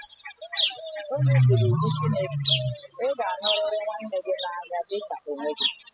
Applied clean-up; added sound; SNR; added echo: classical method spectral subtraction.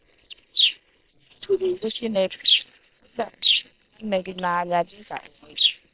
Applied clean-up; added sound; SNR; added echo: neural separator model SepFormer WHAM!.